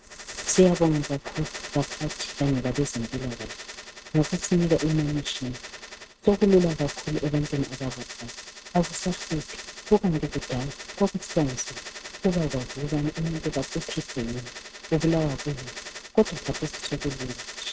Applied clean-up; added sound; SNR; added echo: neural mask model RNNoise.